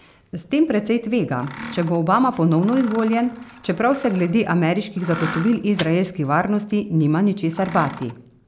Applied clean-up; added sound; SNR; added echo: none; Microwave oven + Mechanisms; 17 dB; none.